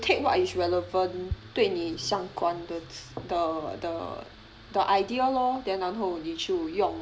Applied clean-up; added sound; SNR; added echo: none; none; none; none.